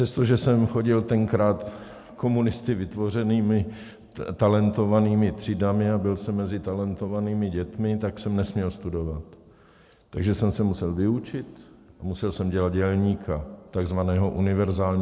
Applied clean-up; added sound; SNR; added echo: none; none; none; none.